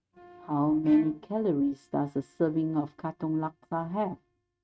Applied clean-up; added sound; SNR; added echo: neural mask model RNNoise.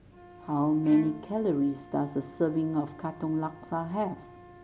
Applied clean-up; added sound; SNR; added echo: none; Wind instrument, woodwind instrument + Bowed string instrument; 19 dB; none.